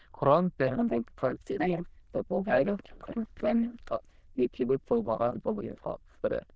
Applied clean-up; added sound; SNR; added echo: neural diffusion model UNIVERSE++.